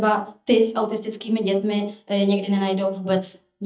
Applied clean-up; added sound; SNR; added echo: neural mask model DeepFilterNet 3.